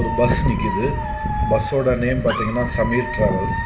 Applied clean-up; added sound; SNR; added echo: none; Alarm / Dog; 7 dB; reverberation time 2.1 s.